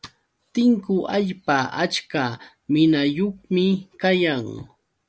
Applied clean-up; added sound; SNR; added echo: none; none; none; none.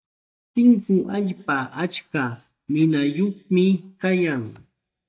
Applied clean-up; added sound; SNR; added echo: neural mask model DeepFilterNet 3.